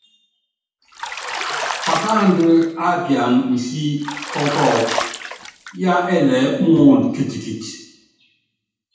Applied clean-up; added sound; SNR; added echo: none; Bathtub (filling or washing); 8 dB; reverberation time 0.8 s.